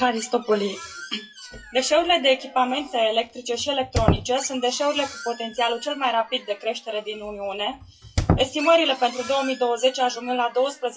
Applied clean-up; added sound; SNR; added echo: classical method WPE with log-MMSE.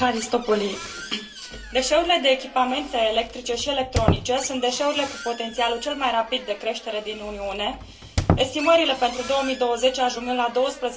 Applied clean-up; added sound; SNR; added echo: none; Squeak; 8 dB; reverberation time 0.2 s.